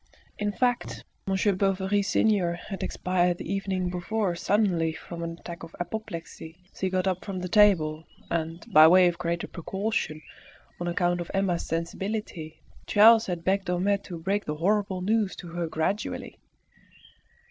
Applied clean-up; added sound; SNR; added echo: none; none; none; none.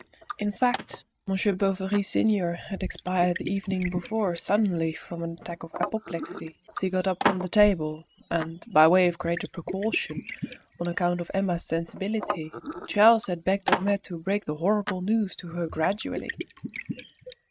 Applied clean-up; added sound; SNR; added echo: neural mask model RNNoise.